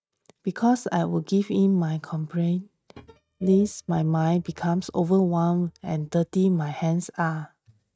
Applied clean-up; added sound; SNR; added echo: neural mask model RNNoise.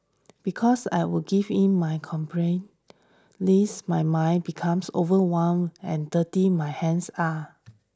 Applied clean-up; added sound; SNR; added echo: none; none; none; none.